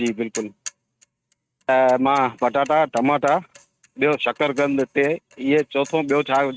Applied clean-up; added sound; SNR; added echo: neural mask model RNNoise.